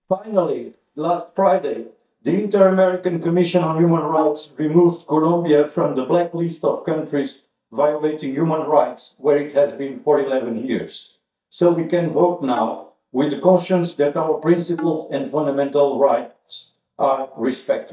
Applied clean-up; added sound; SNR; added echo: neural mask model DeepFilterNet 3.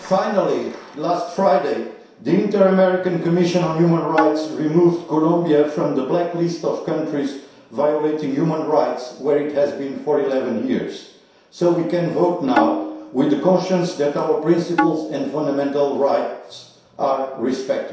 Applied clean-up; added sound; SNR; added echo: none; Tabla; 6 dB; reverberation time 0.7 s.